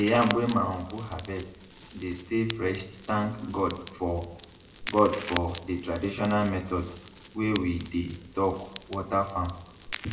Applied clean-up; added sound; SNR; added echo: none; Crackle; 14 dB; reverberation time 0.6 s.